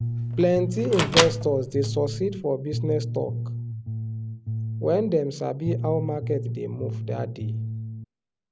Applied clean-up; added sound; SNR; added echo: none; Bass guitar + Microwave oven; 2 dB; none.